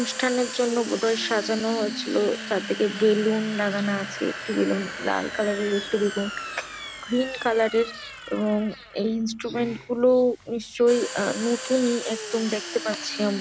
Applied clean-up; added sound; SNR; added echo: none; Domestic sounds, home sounds; 11 dB; none.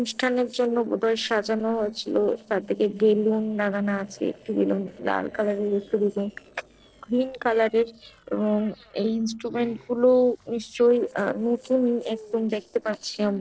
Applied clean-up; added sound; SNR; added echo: neural separator model SepFormer DNS4.